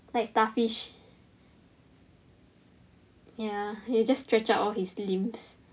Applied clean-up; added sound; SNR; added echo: none; none; none; none.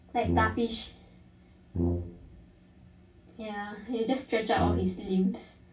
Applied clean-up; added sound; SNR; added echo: none; Brass instrument; 1 dB; reverberation time 0.2 s.